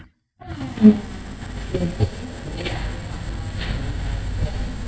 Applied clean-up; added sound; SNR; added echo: neural mask model DeepFilterNet 3.